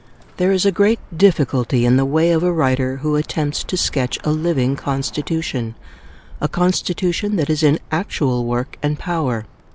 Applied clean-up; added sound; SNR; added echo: none; Bird; 19 dB; none.